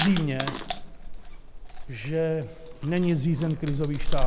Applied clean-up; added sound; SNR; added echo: none; Chewing, mastication; 1 dB; none.